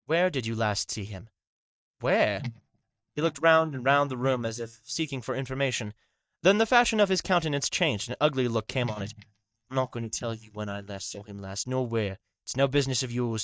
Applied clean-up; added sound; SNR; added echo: neural mask model DeepFilterNet 3.